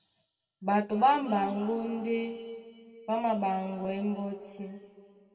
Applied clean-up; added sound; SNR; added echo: none; none; none; reverberation time 2.2 s.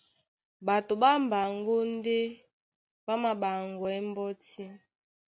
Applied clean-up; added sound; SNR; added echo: none; none; none; none.